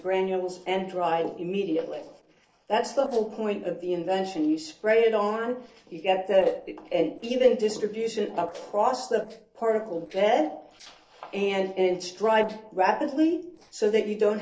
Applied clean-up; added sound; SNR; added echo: neural separator model SepFormer DNS4.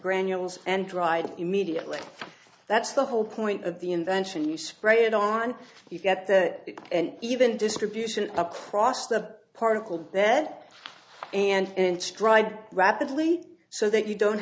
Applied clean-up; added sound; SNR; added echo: none; none; none; none.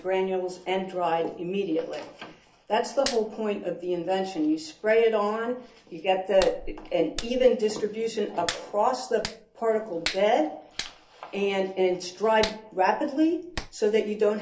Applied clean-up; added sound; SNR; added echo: none; Hands; 15 dB; reverberation time 0.3 s.